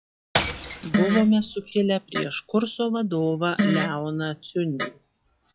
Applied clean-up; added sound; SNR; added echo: classical method log-MMSE.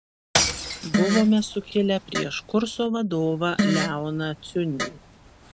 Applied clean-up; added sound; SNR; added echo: none; Shatter / Crushing + Fart; 3 dB; none.